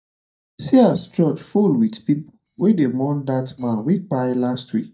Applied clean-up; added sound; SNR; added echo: neural mask model DeepFilterNet 3.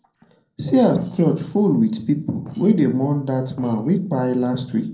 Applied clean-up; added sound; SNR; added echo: neural separator model SepFormer DNS4.